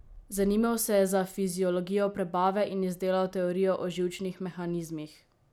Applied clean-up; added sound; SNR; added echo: none; none; none; none.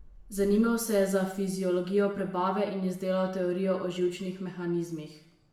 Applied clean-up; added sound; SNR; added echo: none; none; none; reverberation time 0.7 s.